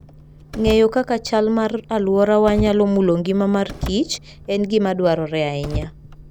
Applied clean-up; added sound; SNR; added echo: none; Car; 14 dB; none.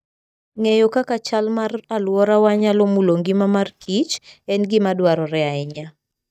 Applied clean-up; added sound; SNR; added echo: neural mask model DeepFilterNet 3.